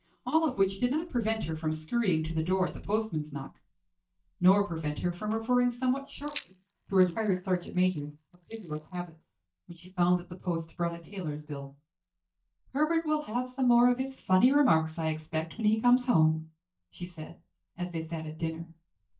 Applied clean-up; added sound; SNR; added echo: neural mask model DeepFilterNet 3.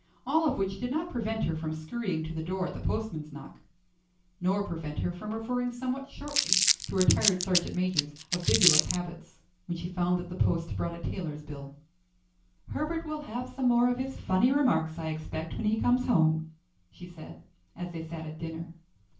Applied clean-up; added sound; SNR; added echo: none; Crumpling, crinkling; -1 dB; reverberation time 0.3 s.